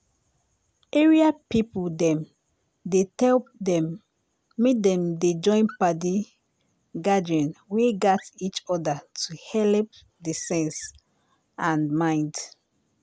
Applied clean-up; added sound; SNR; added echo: none; none; none; none.